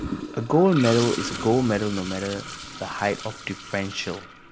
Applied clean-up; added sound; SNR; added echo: none; Toilet flush; 10 dB; none.